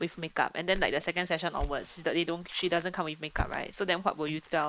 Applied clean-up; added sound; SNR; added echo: neural mask model Resemble Enhance denoiser.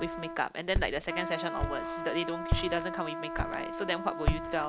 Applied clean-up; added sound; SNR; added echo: none; Walk, footsteps + Trumpet; 0 dB; none.